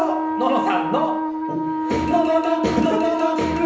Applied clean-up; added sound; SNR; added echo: none; Wind instrument, woodwind instrument; 2 dB; reverberation time 0.8 s.